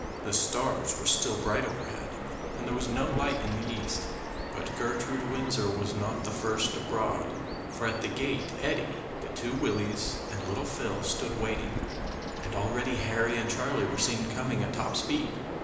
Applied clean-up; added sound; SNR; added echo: none; Bird vocalization, bird call, bird song; 3 dB; reverberation time 1.0 s.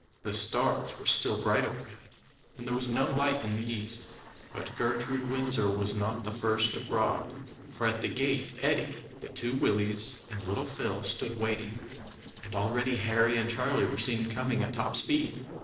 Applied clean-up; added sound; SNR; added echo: neural separator model SepFormer DNS4.